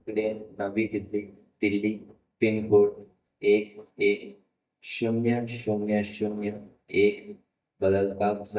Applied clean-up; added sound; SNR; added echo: neural mask model DeepFilterNet 3.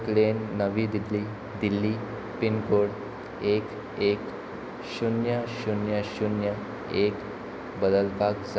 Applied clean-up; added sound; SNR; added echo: none; none; none; none.